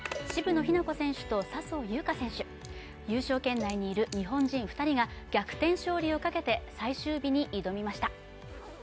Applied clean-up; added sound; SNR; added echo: none; Zipper (clothing) + Cowbell; 19 dB; none.